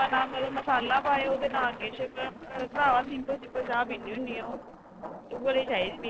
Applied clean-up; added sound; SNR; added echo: neural separator model SepFormer DNS4.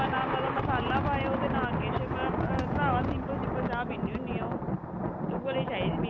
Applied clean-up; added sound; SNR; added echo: none; Thunder; -4 dB; none.